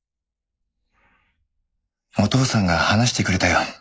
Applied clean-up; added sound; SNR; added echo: neural mask model Resemble Enhance denoiser.